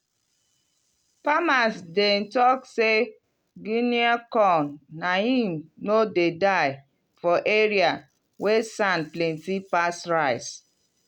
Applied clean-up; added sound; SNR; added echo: none; none; none; none.